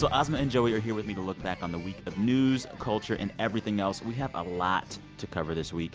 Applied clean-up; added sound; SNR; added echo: none; none; none; none.